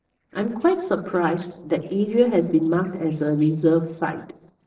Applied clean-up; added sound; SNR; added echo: neural separator model SepFormer DNS4.